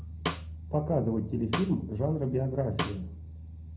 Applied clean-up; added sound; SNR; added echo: none; Snare drum; 7 dB; reverberation time 0.4 s.